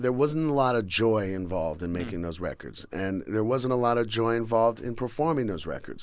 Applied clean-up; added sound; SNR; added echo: none; none; none; none.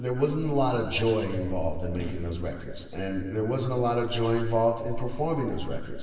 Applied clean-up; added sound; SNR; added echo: none; none; none; reverberation time 1.3 s.